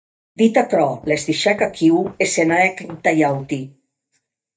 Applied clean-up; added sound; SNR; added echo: neural mask model DeepFilterNet 3.